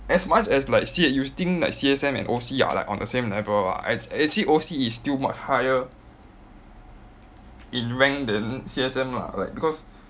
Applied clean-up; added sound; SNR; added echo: none; none; none; none.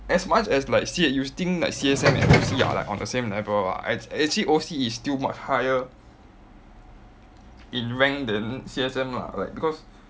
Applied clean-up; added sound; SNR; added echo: none; Subway, metro, underground; -3 dB; none.